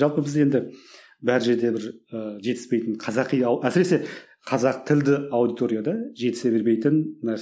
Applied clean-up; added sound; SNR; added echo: none; none; none; none.